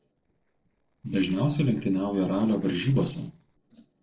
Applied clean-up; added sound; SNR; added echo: neural separator model SepFormer DNS4.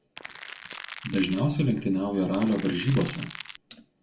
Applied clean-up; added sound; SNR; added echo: none; Crackle; 12 dB; reverberation time 0.2 s.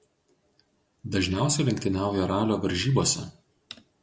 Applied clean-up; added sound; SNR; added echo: none; none; none; none.